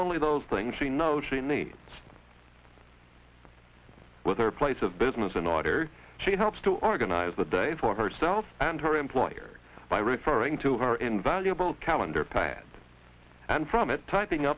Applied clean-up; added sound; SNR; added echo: none; none; none; none.